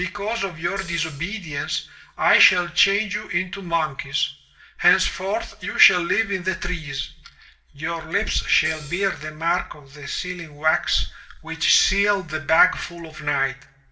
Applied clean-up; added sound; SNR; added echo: none; Hi-hat; 16 dB; reverberation time 0.5 s.